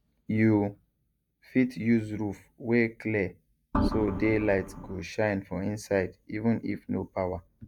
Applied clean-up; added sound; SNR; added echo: neural mask model DeepFilterNet 3.